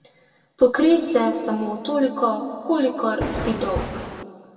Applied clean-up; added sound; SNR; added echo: none; Thunder; 7 dB; reverberation time 2.0 s.